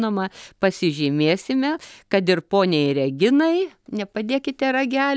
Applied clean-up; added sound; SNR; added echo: none; none; none; none.